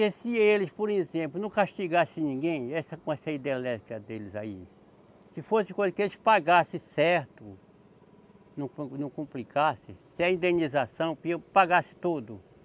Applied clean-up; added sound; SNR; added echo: none; none; none; none.